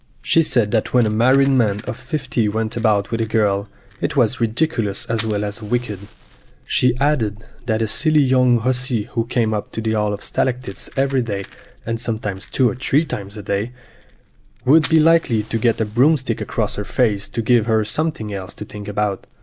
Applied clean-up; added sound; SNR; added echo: none; Fire; 17 dB; none.